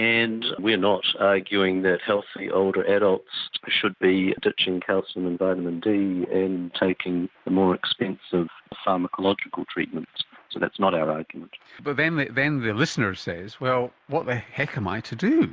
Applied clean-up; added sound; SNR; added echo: none; none; none; none.